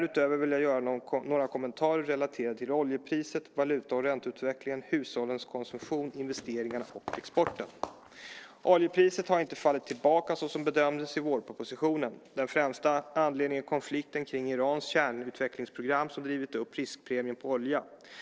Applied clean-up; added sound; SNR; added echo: neural separator model SepFormer DNS4.